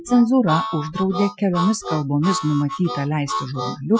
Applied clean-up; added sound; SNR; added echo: classical method Wiener filter.